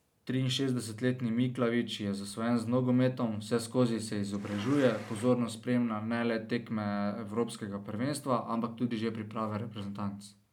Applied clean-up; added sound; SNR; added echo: none; Insect; 15 dB; none.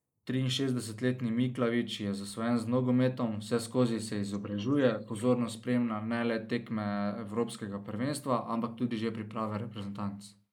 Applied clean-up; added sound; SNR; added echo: neural mask model Resemble Enhance denoiser.